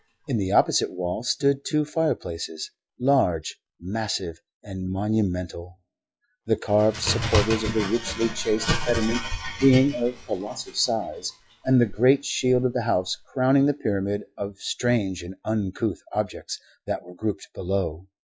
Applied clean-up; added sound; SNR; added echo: classical method log-MMSE.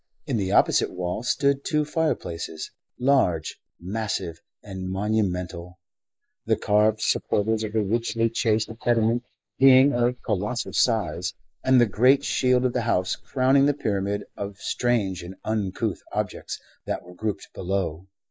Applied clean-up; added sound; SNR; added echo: neural mask model Resemble Enhance denoiser.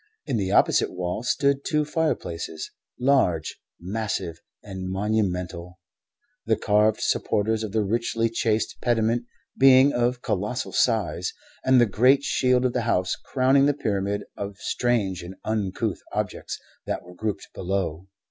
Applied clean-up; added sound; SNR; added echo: none; none; none; none.